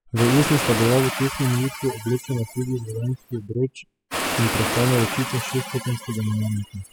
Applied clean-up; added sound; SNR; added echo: classical method spectral subtraction.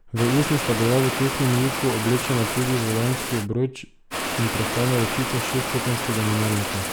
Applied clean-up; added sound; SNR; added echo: none; Water; 4 dB; none.